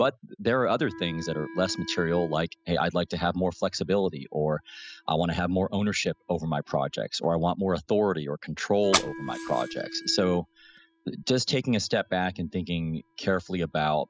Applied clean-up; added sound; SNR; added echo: classical method spectral subtraction.